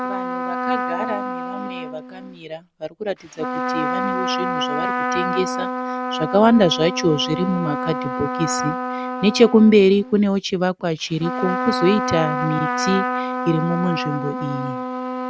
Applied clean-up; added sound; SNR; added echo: none; Trumpet; 4 dB; none.